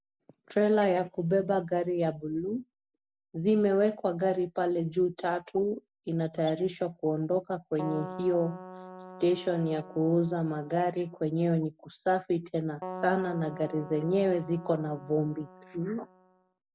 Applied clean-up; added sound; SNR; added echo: none; Keyboard (musical); 15 dB; none.